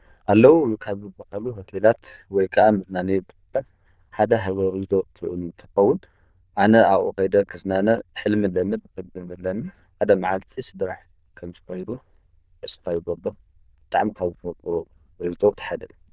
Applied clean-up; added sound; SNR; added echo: neural diffusion model UNIVERSE++.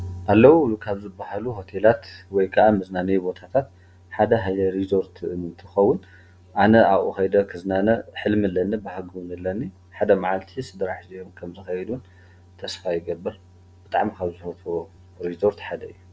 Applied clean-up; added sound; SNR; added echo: none; none; none; none.